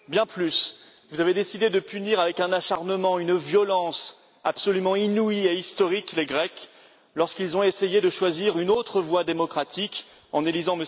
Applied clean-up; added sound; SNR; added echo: none; none; none; none.